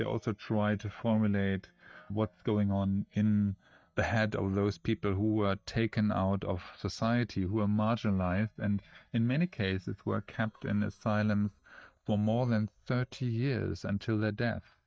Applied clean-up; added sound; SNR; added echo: neural mask model DeepFilterNet 3.